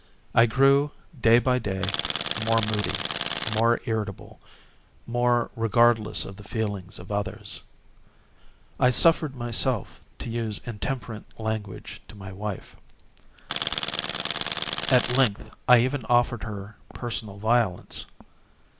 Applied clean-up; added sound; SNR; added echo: none; Tools; 2 dB; none.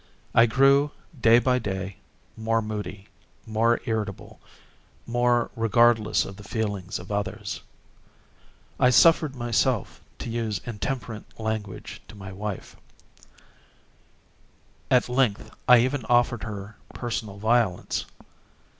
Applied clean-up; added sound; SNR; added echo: none; none; none; none.